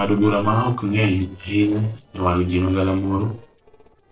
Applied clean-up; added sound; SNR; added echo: neural separator model SepFormer DNS4.